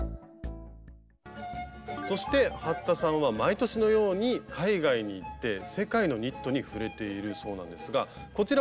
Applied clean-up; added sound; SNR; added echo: none; none; none; none.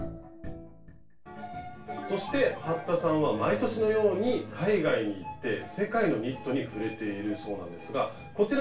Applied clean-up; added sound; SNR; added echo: none; Bowed string instrument; 17 dB; reverberation time 0.3 s.